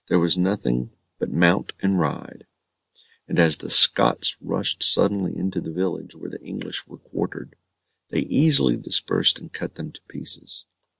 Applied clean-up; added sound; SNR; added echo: none; none; none; none.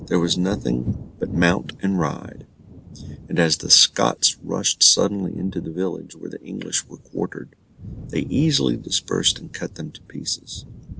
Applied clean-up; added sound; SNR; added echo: none; Thunder / Wind; 13 dB; none.